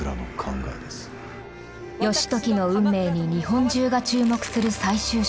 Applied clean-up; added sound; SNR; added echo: none; Crackle; 16 dB; none.